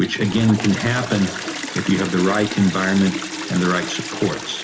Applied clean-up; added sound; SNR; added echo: none; Toilet flush; 8 dB; reverberation time 0.6 s.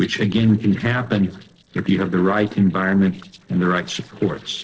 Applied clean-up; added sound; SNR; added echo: neural separator model SepFormer DNS4.